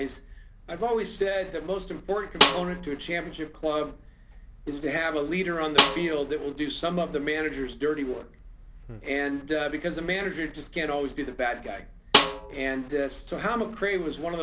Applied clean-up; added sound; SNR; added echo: none; Snare drum; -4 dB; none.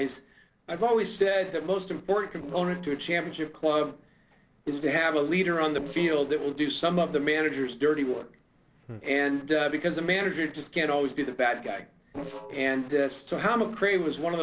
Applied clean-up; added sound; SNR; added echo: neural separator model SepFormer DNS4.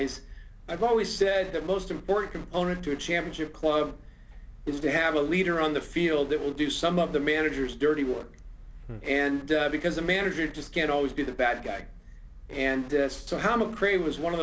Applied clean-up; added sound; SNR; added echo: none; none; none; none.